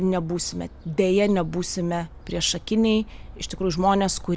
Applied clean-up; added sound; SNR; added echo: none; Gull, seagull / Fowl; 16 dB; none.